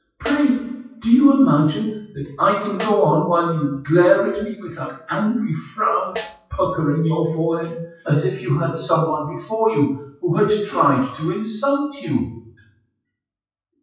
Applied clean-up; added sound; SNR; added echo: classical method WPE with log-MMSE.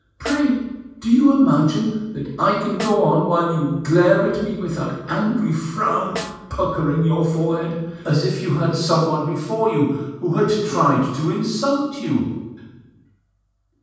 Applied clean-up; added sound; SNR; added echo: none; Snare drum; 18 dB; reverberation time 1.2 s.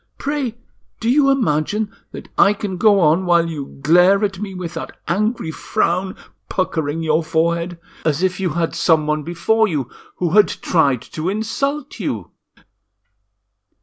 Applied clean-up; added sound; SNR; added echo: none; none; none; none.